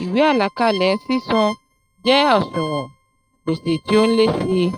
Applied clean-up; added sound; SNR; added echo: neural mask model RNNoise.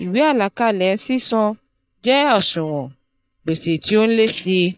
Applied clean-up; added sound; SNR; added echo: neural mask model DeepFilterNet 3.